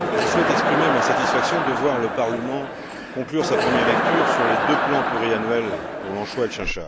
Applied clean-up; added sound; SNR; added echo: none; Crowd; -3 dB; none.